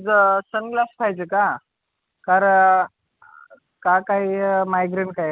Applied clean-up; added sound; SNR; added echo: none; none; none; none.